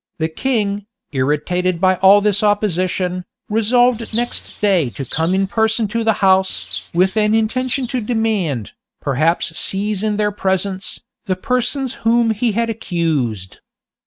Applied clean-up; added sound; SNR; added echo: neural mask model RNNoise.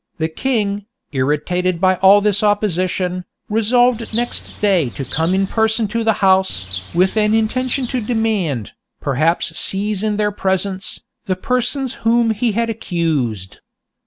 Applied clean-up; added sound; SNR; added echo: none; Bird; 14 dB; none.